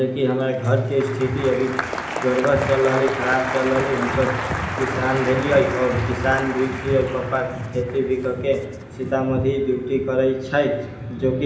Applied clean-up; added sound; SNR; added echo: none; Applause; 9 dB; reverberation time 0.8 s.